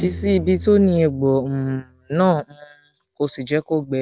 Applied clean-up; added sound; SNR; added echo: none; Guitar; 16 dB; none.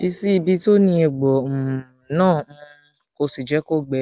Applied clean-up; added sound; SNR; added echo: none; none; none; none.